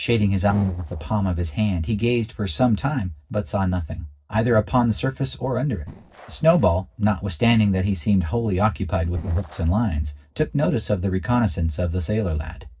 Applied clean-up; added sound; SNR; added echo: neural separator model SepFormer DNS4.